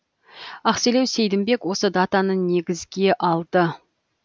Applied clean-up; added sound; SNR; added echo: none; none; none; none.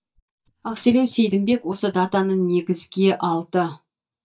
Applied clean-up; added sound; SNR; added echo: neural mask model DeepFilterNet 3.